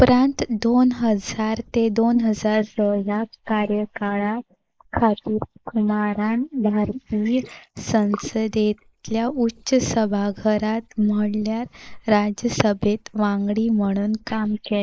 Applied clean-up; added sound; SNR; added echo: neural mask model Resemble Enhance denoiser.